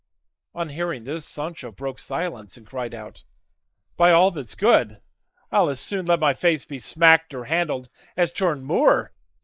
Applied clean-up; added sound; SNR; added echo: neural mask model Resemble Enhance denoiser.